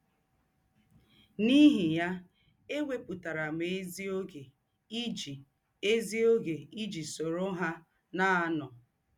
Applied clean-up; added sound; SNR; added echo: none; none; none; none.